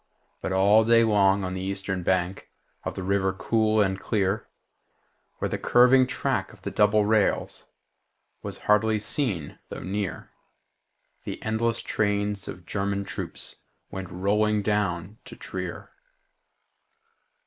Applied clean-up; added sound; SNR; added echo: neural mask model Resemble Enhance denoiser.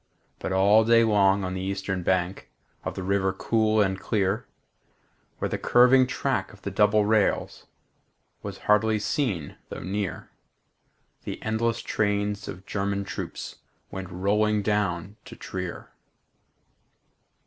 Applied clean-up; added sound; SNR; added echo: none; none; none; none.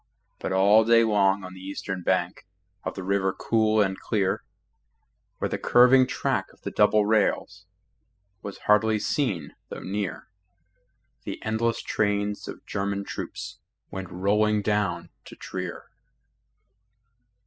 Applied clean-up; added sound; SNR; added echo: classical method spectral subtraction.